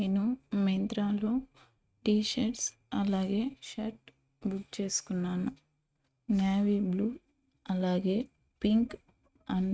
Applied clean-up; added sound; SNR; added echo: neural mask model RNNoise.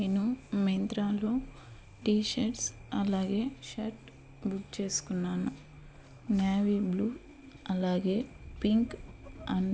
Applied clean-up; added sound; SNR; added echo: none; Squeak / Accelerating, revving, vroom / Vehicle; 18 dB; none.